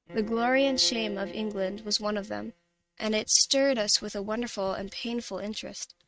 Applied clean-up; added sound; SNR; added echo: neural mask model RNNoise.